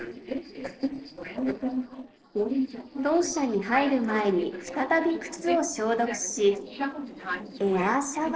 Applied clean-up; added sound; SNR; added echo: neural separator model SepFormer DNS4.